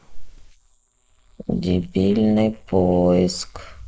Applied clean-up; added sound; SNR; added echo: neural mask model Resemble Enhance denoiser.